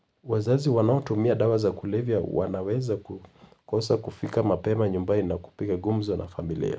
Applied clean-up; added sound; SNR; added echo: none; none; none; none.